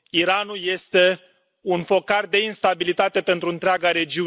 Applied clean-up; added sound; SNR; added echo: none; none; none; none.